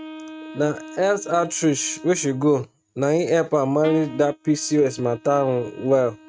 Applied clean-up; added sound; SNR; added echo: neural mask model RNNoise.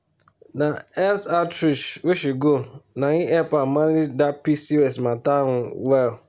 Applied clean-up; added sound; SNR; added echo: none; none; none; none.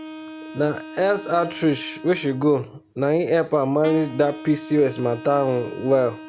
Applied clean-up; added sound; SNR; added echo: none; Wind instrument, woodwind instrument; 16 dB; none.